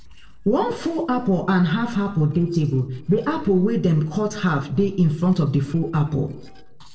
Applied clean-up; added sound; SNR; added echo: neural separator model SepFormer DNS4.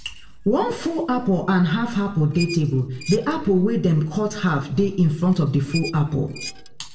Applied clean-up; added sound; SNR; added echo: none; Squeak; 19 dB; reverberation time 0.6 s.